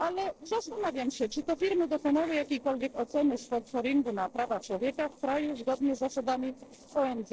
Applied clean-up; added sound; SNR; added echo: neural separator model SepFormer DNS4.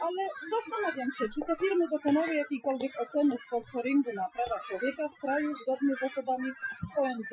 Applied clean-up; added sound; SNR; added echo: classical method Wiener filter.